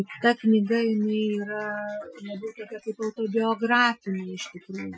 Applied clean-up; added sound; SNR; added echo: classical method Wiener filter.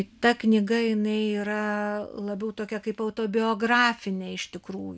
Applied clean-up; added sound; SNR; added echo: none; none; none; none.